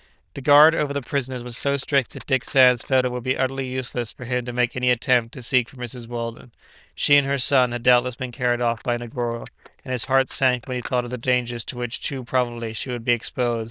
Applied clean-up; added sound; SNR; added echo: neural diffusion model UNIVERSE++.